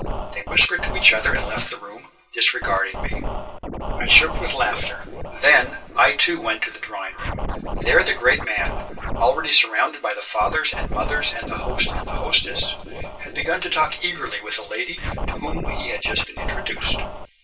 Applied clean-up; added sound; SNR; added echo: none; Scratching (performance technique); 6 dB; reverberation time 0.2 s.